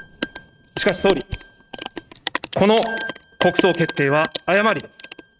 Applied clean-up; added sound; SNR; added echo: neural mask model RNNoise.